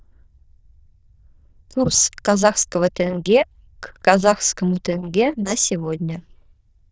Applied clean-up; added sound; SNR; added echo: neural diffusion model UNIVERSE++.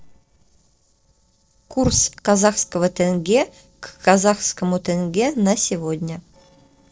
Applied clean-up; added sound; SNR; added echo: neural separator model SepFormer DNS4.